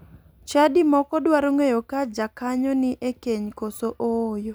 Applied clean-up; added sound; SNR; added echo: none; none; none; none.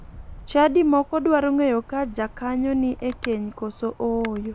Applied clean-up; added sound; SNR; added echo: none; Wind; 18 dB; none.